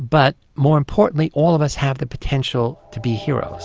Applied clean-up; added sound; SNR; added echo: none; none; none; none.